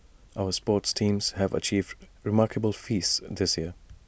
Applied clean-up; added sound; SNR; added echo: none; none; none; none.